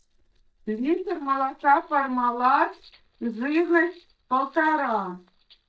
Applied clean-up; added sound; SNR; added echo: neural mask model DeepFilterNet 3.